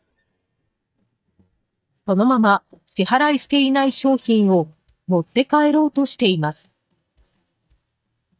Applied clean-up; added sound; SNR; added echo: neural mask model DeepFilterNet 3.